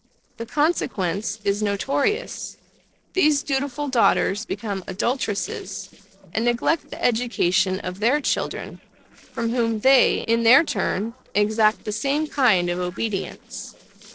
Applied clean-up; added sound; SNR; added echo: neural separator model SepFormer DNS4.